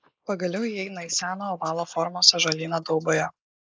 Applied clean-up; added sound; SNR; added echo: neural mask model Resemble Enhance denoiser.